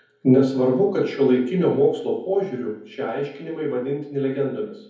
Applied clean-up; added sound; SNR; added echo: none; none; none; reverberation time 0.7 s.